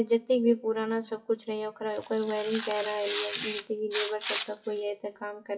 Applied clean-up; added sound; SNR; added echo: classical method WPE with log-MMSE.